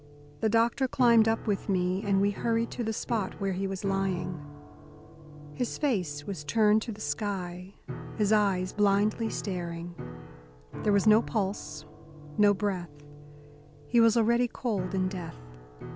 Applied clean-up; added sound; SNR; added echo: none; Piano; 13 dB; none.